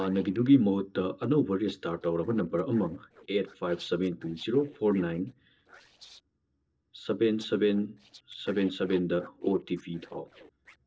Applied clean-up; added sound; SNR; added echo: neural separator model SepFormer DNS4.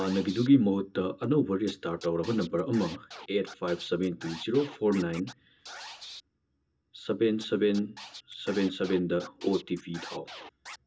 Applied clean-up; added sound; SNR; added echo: none; Scratching (performance technique); 18 dB; reverberation time 0.2 s.